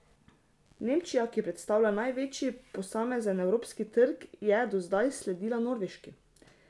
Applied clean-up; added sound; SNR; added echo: none; none; none; none.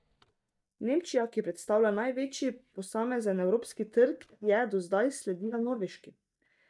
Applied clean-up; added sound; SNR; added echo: neural mask model DeepFilterNet 3.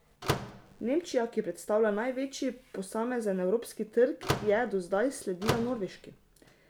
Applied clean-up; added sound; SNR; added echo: none; Slam / Microwave oven; 6 dB; none.